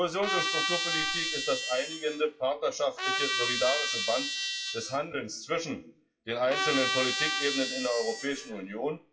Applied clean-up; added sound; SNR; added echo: classical method WPE with log-MMSE.